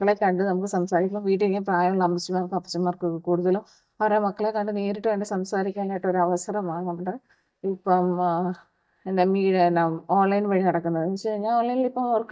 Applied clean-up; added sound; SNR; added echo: neural mask model DeepFilterNet 3.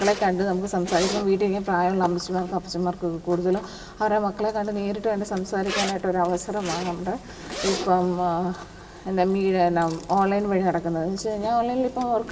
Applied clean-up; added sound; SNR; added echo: none; Zipper (clothing); 14 dB; reverberation time 1.4 s.